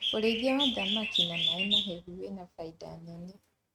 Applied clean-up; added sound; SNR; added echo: neural mask model RNNoise.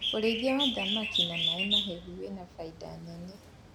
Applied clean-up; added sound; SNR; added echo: none; Bird; -1 dB; none.